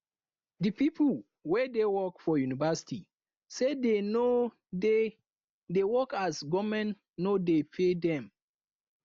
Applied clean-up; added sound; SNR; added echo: none; none; none; none.